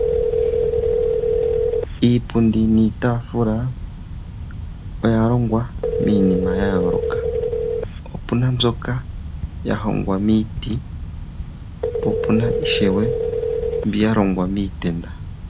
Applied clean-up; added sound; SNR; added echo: none; Telephone; 2 dB; none.